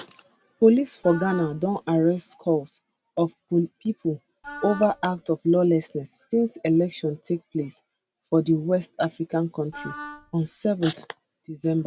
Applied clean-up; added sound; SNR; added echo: none; Wind instrument, woodwind instrument; 15 dB; none.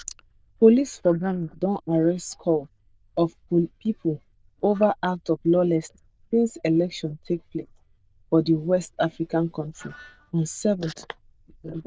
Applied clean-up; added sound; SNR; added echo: neural diffusion model UNIVERSE++.